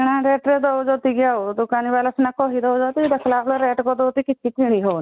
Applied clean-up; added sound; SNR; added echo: none; none; none; none.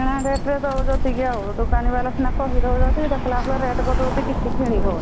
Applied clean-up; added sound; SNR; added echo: none; Bird; -3 dB; none.